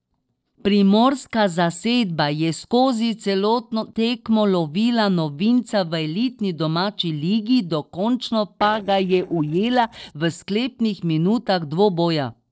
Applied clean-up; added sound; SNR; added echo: neural separator model SepFormer DNS4.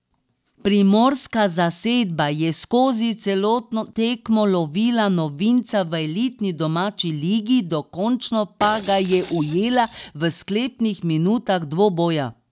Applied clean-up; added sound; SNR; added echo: none; Rattle / Rattle (instrument); 10 dB; none.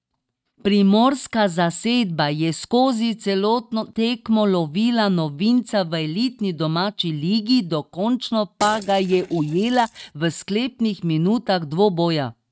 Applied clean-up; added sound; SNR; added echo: neural mask model RNNoise.